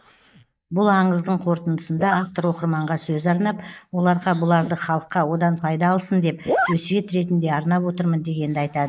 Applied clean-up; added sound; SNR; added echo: neural mask model Resemble Enhance denoiser.